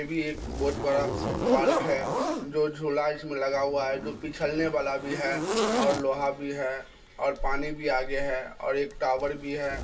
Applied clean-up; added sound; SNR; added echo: none; Zipper (clothing); 3 dB; reverberation time 0.1 s.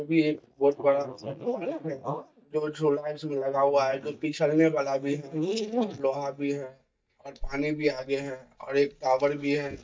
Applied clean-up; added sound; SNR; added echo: neural mask model DeepFilterNet 3.